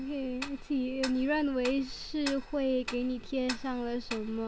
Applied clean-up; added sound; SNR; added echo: none; Tick-tock; 13 dB; none.